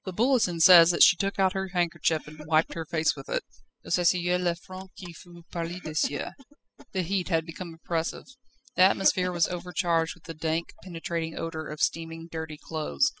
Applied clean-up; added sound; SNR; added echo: classical method spectral subtraction.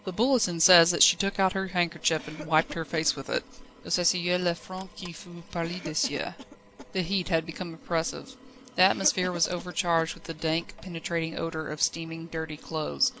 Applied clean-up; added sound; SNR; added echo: none; Drill + Cough; 19 dB; none.